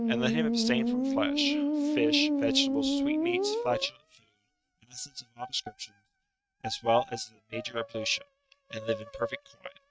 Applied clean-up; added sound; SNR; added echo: neural mask model RNNoise.